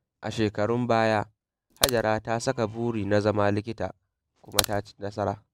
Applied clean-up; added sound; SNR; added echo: none; Crack; 2 dB; none.